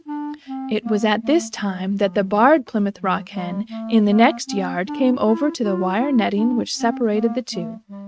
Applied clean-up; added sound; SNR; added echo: neural mask model RNNoise.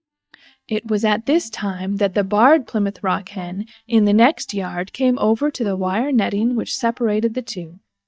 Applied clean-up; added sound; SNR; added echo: neural mask model DeepFilterNet 3.